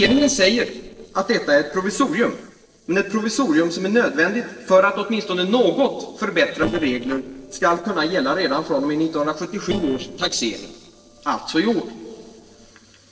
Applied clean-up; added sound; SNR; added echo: neural separator model SepFormer DNS4.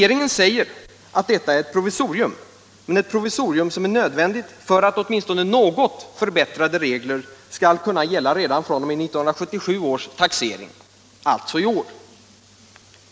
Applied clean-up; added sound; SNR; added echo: none; none; none; none.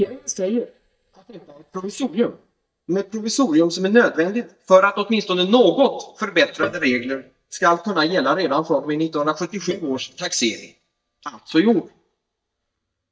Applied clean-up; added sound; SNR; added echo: neural mask model DeepFilterNet 3.